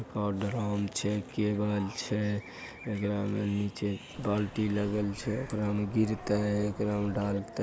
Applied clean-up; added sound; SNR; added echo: none; Bird; 15 dB; none.